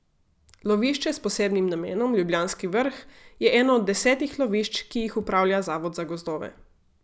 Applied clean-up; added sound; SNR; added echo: none; none; none; none.